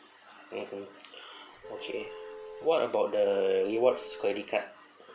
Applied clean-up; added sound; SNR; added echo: none; Vehicle horn, car horn, honking; 14 dB; none.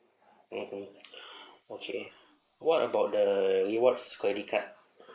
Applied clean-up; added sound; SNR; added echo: neural mask model Resemble Enhance denoiser.